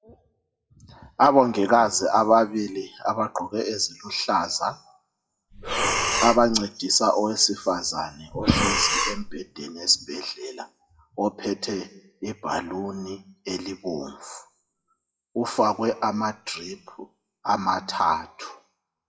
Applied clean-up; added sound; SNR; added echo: classical method WPE with log-MMSE.